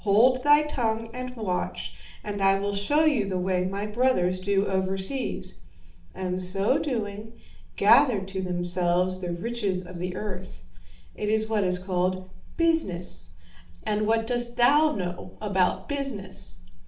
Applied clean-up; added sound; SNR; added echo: none; none; none; reverberation time 0.4 s.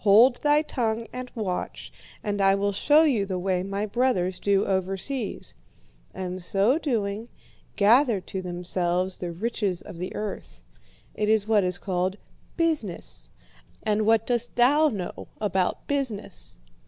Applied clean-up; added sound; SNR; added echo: none; none; none; none.